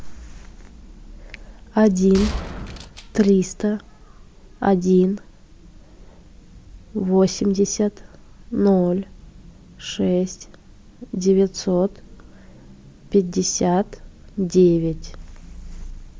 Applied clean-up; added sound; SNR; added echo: none; Gunshot, gunfire; 9 dB; none.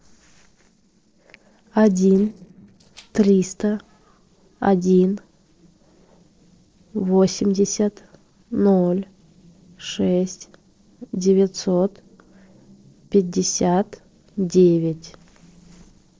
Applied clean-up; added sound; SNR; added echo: neural separator model SepFormer DNS4.